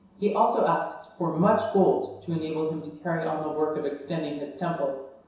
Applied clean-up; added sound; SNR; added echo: none; none; none; reverberation time 0.7 s.